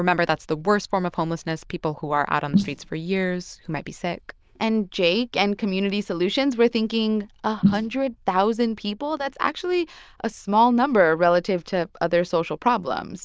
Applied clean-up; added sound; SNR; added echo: neural diffusion model UNIVERSE++.